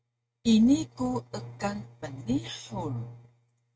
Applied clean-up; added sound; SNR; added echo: neural mask model RNNoise.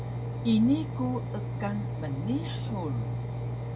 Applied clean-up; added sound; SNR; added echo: none; Engine; 2 dB; none.